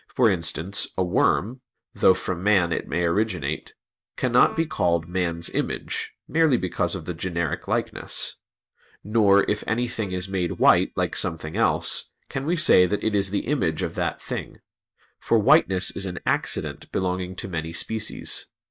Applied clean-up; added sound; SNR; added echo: neural mask model DeepFilterNet 3.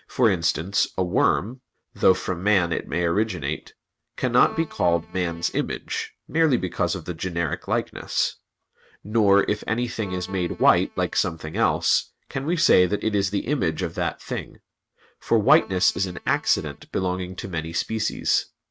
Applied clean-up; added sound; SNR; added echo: neural mask model RNNoise.